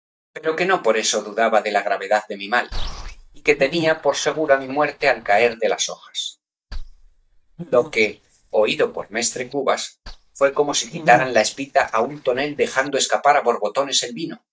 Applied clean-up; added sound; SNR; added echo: neural mask model DeepFilterNet 3.